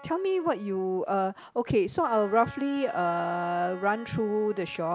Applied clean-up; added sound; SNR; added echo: none; Wind instrument, woodwind instrument; 20 dB; none.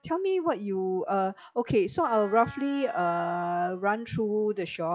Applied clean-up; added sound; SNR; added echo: classical method log-MMSE.